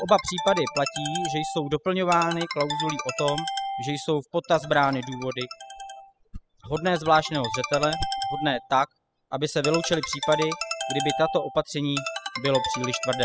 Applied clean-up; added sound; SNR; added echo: classical method spectral subtraction.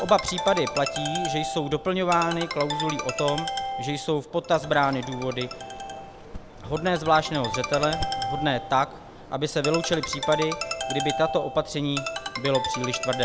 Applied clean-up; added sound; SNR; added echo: none; Ringtone; 6 dB; none.